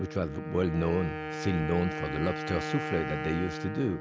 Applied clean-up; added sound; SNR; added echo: none; Wind instrument, woodwind instrument; 6 dB; none.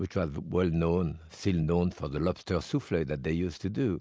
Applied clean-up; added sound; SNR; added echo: none; none; none; none.